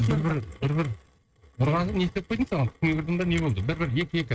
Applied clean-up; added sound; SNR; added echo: neural mask model RNNoise.